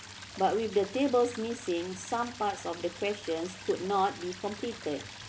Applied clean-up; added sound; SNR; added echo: none; Stream; 14 dB; none.